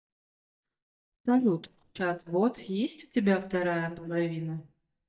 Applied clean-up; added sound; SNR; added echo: neural mask model DeepFilterNet 3.